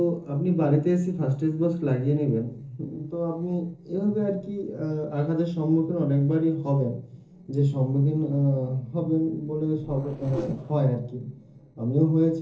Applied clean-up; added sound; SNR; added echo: neural separator model SepFormer DNS4.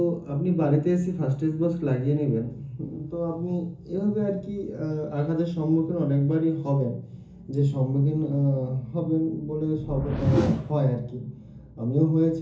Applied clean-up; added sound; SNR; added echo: none; Whoosh, swoosh, swish; 4 dB; reverberation time 0.7 s.